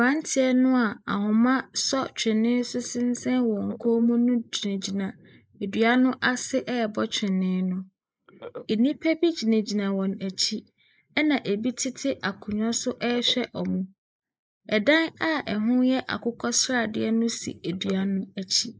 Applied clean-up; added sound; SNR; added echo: neural mask model Resemble Enhance denoiser.